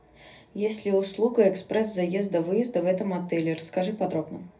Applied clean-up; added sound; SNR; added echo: none; none; none; reverberation time 0.3 s.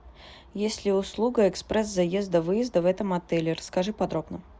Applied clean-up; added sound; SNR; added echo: none; none; none; none.